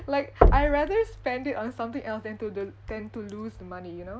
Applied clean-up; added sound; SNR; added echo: none; Knock; -3 dB; none.